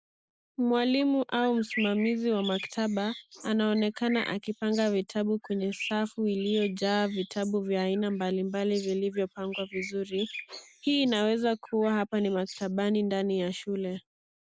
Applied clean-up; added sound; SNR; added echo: neural mask model Resemble Enhance denoiser.